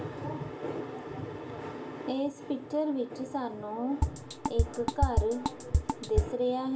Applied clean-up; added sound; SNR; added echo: none; Drum kit; -4 dB; reverberation time 0.3 s.